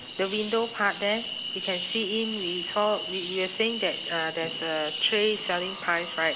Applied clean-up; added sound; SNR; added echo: none; Frog; 6 dB; none.